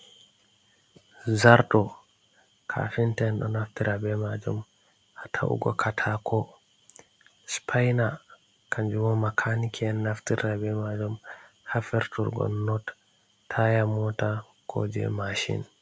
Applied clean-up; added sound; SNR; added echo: none; none; none; none.